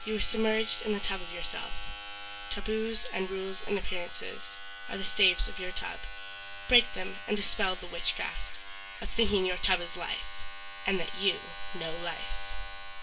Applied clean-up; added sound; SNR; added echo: none; Domestic sounds, home sounds; 10 dB; reverberation time 0.2 s.